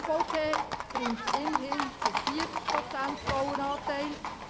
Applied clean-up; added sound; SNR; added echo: none; Livestock, farm animals, working animals; -1 dB; none.